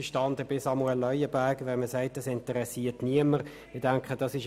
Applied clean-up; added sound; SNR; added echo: none; none; none; none.